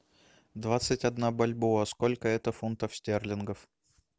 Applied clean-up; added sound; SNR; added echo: none; none; none; none.